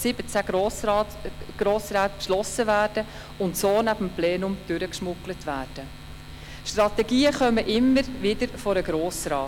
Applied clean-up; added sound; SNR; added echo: none; Motor vehicle (road); 15 dB; none.